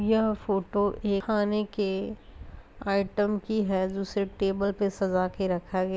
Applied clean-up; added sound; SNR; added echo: none; none; none; none.